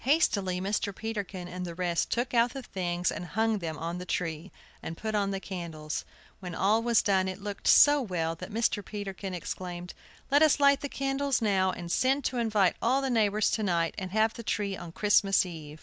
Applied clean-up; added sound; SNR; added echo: none; none; none; none.